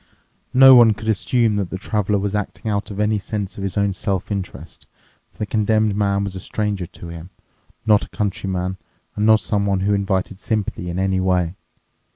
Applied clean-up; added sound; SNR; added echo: none; none; none; none.